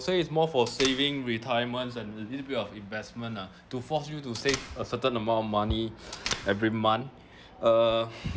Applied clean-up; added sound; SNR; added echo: none; Door; 12 dB; none.